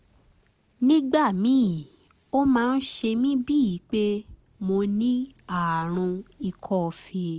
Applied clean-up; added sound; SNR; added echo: none; none; none; none.